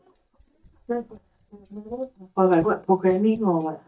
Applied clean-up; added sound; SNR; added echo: neural mask model DeepFilterNet 3.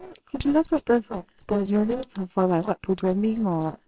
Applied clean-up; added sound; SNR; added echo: neural separator model SepFormer WHAMR!.